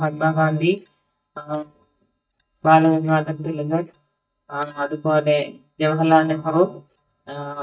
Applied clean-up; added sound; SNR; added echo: neural mask model DeepFilterNet 3.